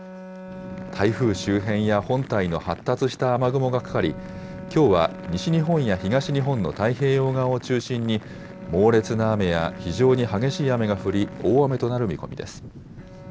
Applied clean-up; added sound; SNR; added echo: none; Bowed string instrument; 17 dB; none.